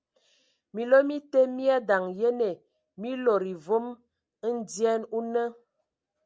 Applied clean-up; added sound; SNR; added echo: none; none; none; none.